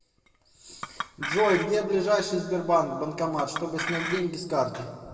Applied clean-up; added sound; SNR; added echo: none; Chink, clink; 10 dB; reverberation time 1.9 s.